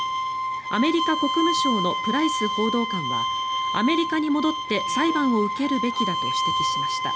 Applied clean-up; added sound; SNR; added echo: none; Bowed string instrument; 0 dB; none.